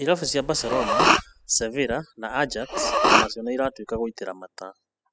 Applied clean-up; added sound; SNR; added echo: classical method spectral subtraction.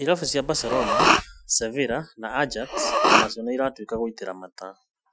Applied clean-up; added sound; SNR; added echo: classical method Wiener filter.